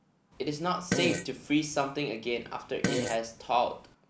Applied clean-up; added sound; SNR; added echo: none; Fart; 5 dB; none.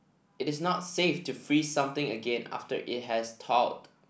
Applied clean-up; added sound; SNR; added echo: none; none; none; none.